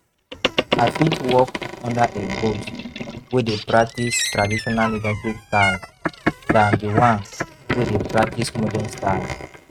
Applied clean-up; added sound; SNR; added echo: neural mask model RNNoise.